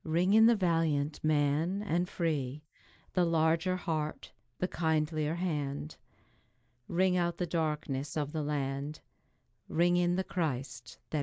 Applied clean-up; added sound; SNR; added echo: neural mask model Resemble Enhance denoiser.